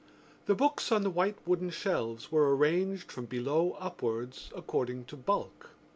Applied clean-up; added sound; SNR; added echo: none; none; none; none.